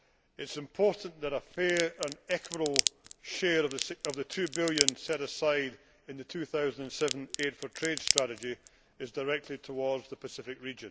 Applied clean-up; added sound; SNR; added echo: none; Crack; 2 dB; none.